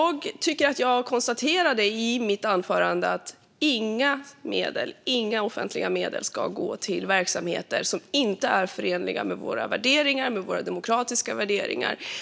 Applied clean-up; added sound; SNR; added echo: none; none; none; none.